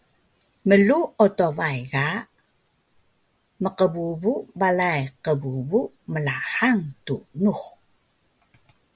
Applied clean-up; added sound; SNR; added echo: none; none; none; none.